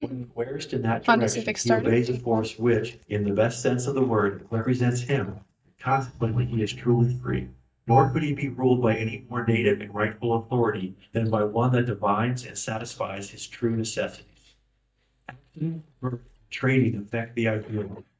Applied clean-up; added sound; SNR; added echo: neural mask model DeepFilterNet 3.